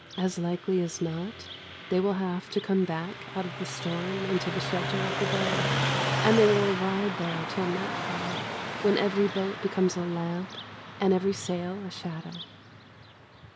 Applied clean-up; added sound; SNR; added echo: none; Car passing by; 4 dB; none.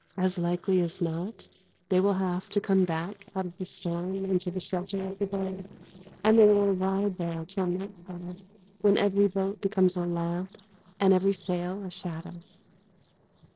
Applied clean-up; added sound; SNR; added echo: neural separator model SepFormer DNS4.